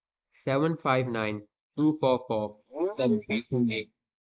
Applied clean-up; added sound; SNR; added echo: neural mask model Resemble Enhance denoiser.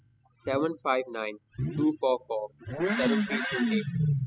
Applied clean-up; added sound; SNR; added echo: classical method spectral subtraction.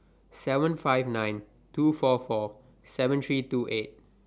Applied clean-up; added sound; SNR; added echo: none; none; none; none.